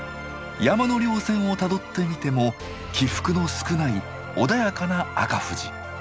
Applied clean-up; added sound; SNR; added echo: none; Wind instrument, woodwind instrument; 17 dB; none.